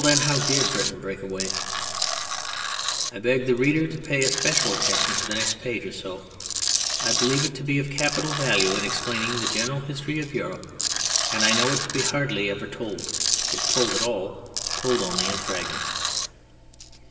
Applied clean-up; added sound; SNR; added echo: none; Tools; 0 dB; reverberation time 2.5 s.